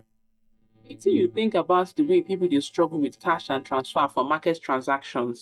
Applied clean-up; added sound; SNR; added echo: neural mask model DeepFilterNet 3.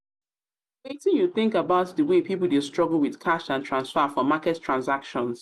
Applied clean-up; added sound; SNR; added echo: none; none; none; none.